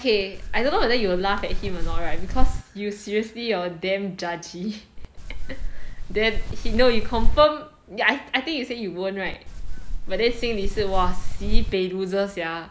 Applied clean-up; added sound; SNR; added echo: none; Wind; -4 dB; none.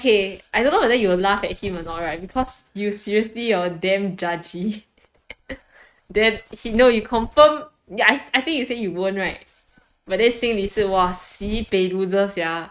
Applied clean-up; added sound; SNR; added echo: neural mask model RNNoise.